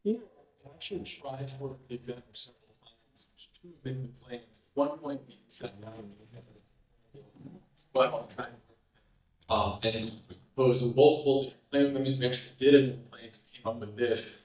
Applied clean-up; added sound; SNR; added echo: neural mask model DeepFilterNet 3.